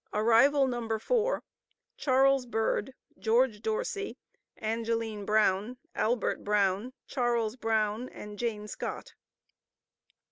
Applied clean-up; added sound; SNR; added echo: none; none; none; none.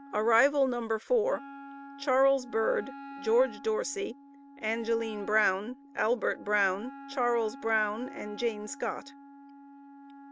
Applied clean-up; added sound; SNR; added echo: none; Wind instrument, woodwind instrument; 17 dB; none.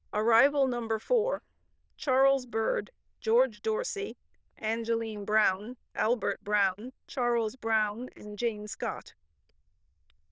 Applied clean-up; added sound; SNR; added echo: neural diffusion model UNIVERSE++.